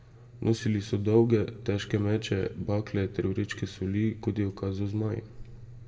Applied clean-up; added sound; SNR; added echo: none; none; none; reverberation time 1.1 s.